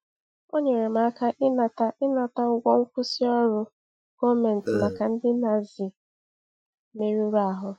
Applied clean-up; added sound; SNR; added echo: classical method Wiener filter.